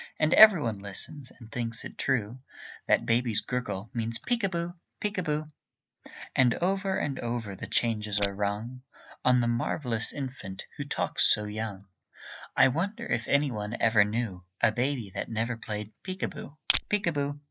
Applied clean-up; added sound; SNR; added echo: neural mask model Resemble Enhance denoiser.